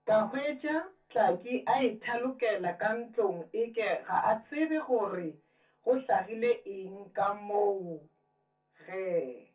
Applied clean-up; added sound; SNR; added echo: none; none; none; reverberation time 0.3 s.